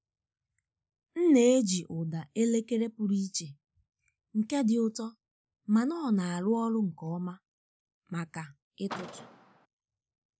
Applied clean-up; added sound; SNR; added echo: none; Car; 16 dB; none.